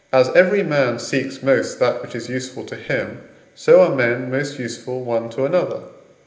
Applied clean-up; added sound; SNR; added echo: none; none; none; reverberation time 0.8 s.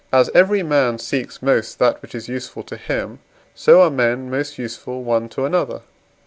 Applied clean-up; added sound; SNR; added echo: none; none; none; none.